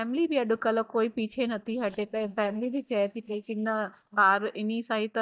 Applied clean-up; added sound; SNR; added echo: neural mask model DeepFilterNet 3.